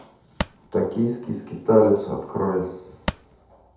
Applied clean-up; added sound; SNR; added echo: none; Tap; 3 dB; reverberation time 0.8 s.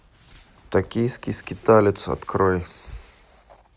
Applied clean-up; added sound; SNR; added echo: none; none; none; none.